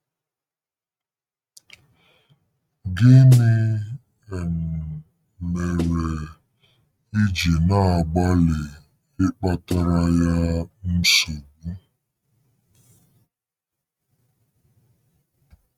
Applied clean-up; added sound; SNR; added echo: neural mask model RNNoise.